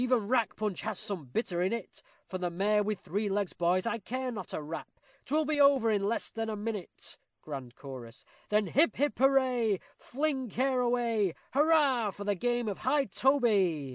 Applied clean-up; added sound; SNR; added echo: none; none; none; none.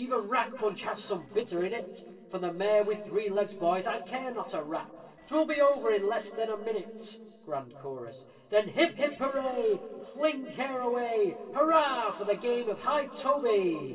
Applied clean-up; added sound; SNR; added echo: neural separator model SepFormer DNS4.